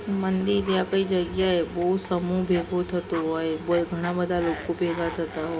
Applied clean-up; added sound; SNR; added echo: none; Cough; 16 dB; reverberation time 0.3 s.